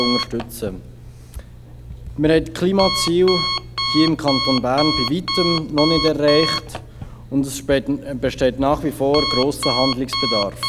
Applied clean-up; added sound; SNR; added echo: none; Alarm; 5 dB; none.